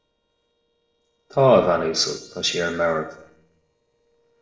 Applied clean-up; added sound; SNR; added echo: neural separator model SepFormer DNS4.